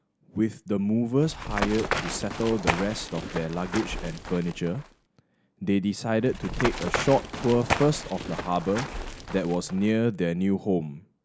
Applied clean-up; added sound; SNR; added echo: none; Run; 6 dB; none.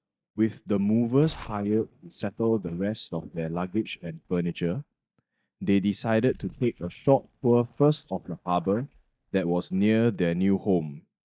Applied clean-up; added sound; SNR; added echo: neural mask model DeepFilterNet 3.